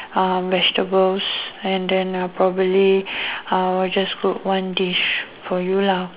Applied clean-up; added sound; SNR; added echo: none; none; none; none.